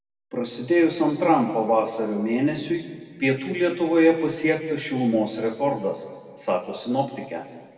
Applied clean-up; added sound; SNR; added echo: none; none; none; reverberation time 1.7 s.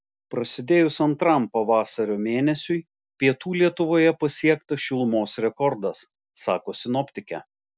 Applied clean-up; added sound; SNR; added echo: none; none; none; none.